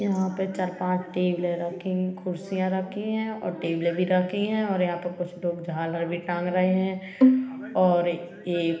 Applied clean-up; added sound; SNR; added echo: none; Bowed string instrument; -2 dB; reverberation time 1.1 s.